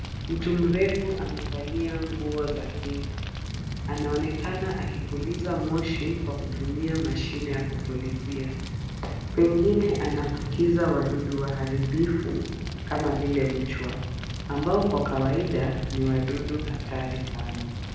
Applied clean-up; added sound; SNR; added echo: none; Fire; 4 dB; reverberation time 0.9 s.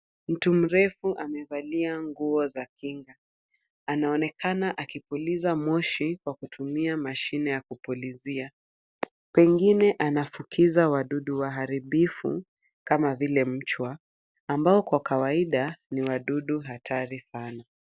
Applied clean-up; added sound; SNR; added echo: none; none; none; none.